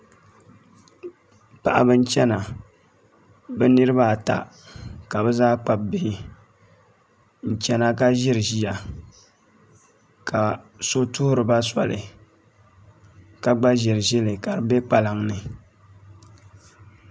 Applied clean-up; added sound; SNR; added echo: none; none; none; none.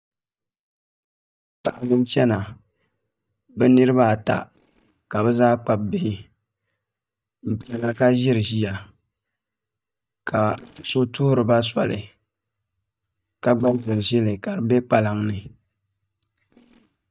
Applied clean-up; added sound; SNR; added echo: neural mask model DeepFilterNet 3.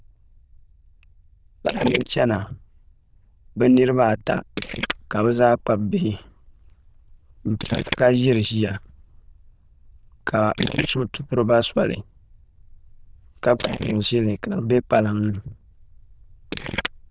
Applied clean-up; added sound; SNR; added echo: neural diffusion model UNIVERSE++.